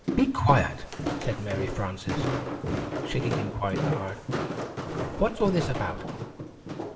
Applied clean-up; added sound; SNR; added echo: none; Walk, footsteps; 3 dB; reverberation time 0.7 s.